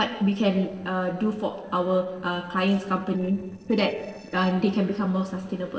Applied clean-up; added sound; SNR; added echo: neural separator model SepFormer DNS4.